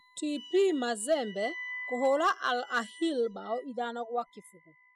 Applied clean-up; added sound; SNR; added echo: classical method spectral subtraction.